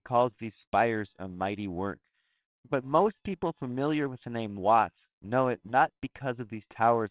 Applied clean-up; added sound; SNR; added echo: neural separator model SepFormer WHAMR!.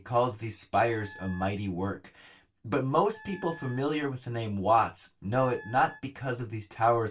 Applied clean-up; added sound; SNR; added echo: none; Wind instrument, woodwind instrument; 20 dB; reverberation time 0.2 s.